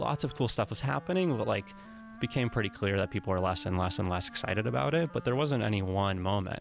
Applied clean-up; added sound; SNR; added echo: none; Wind instrument, woodwind instrument; 19 dB; none.